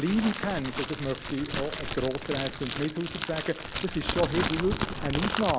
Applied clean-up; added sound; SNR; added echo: none; Crackle; 4 dB; none.